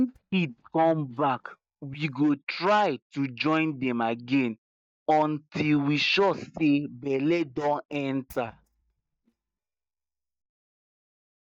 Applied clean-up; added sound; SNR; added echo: neural mask model DeepFilterNet 3.